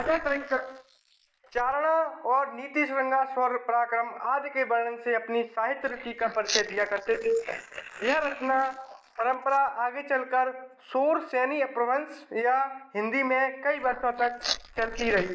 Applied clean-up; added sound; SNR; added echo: neural mask model Resemble Enhance denoiser.